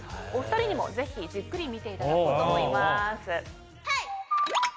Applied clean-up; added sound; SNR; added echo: none; none; none; none.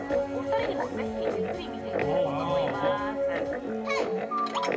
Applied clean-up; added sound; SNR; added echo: none; Guitar; -5 dB; reverberation time 1.5 s.